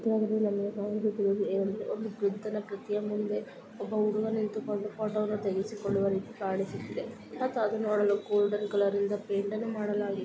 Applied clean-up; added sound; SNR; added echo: none; none; none; none.